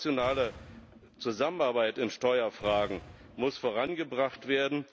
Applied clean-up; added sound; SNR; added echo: none; Boom; 19 dB; none.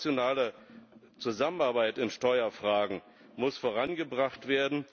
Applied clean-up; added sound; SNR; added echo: none; none; none; none.